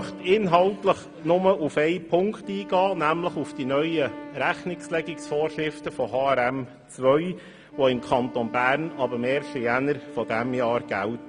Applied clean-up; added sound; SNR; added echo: none; Wind instrument, woodwind instrument; 16 dB; none.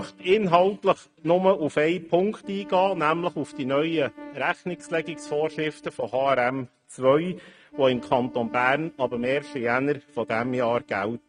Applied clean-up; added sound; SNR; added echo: neural mask model RNNoise.